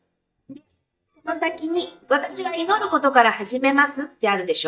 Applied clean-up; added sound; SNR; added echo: neural mask model DeepFilterNet 3.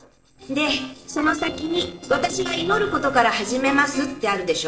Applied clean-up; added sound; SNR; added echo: neural separator model SepFormer DNS4.